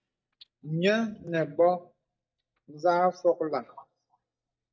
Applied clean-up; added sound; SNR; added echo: neural mask model DeepFilterNet 3.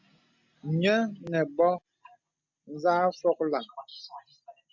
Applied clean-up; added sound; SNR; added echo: none; none; none; none.